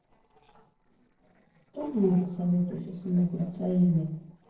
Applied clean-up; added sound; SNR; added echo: neural separator model SepFormer DNS4.